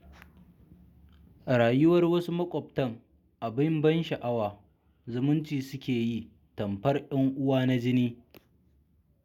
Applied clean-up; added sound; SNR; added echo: none; none; none; none.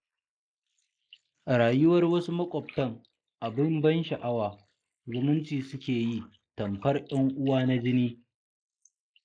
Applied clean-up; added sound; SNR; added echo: neural mask model Resemble Enhance denoiser.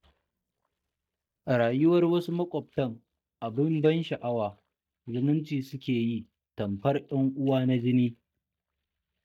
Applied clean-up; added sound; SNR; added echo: neural mask model DeepFilterNet 3.